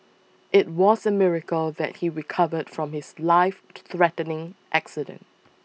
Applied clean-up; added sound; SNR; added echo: none; none; none; none.